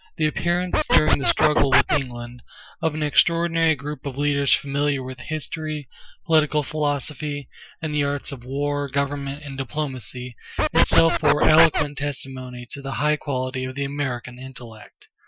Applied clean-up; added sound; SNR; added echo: classical method Wiener filter.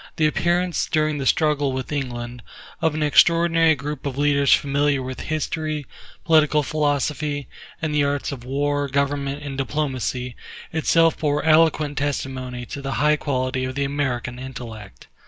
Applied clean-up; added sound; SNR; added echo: none; none; none; none.